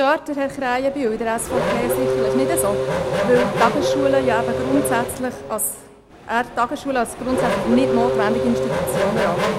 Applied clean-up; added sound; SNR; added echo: none; Race car, auto racing / Accelerating, revving, vroom; 0 dB; none.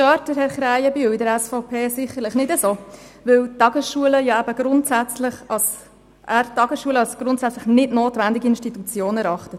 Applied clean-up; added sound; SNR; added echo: none; none; none; none.